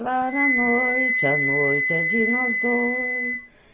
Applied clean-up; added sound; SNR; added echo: none; Wind instrument, woodwind instrument; -2 dB; none.